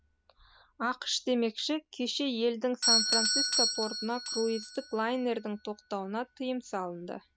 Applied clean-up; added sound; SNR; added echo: none; Doorbell; 1 dB; none.